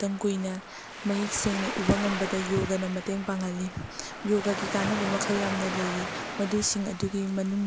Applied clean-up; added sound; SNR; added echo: none; Waves, surf; 6 dB; none.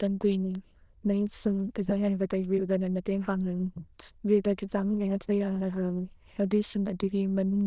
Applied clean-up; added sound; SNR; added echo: neural diffusion model UNIVERSE++.